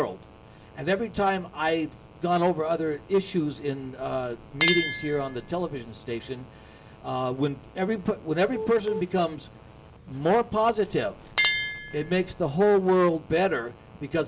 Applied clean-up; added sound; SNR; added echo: none; Chink, clink; 10 dB; none.